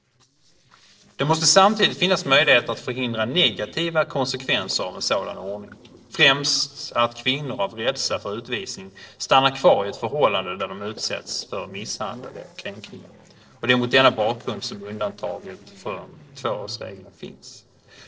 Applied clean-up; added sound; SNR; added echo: neural separator model SepFormer DNS4.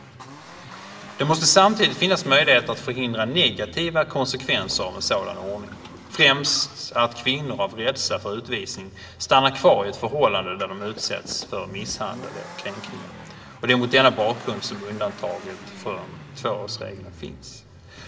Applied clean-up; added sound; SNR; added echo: none; Accelerating, revving, vroom; 18 dB; reverberation time 2.3 s.